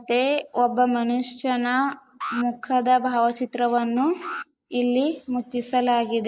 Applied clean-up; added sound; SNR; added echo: neural mask model Resemble Enhance denoiser.